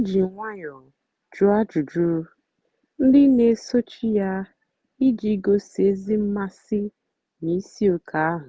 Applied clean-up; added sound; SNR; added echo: none; none; none; none.